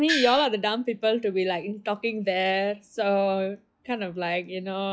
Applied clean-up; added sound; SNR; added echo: classical method log-MMSE.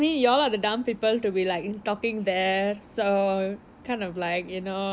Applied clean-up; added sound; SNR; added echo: none; none; none; none.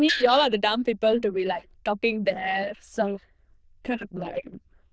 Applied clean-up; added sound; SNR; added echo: neural diffusion model UNIVERSE++.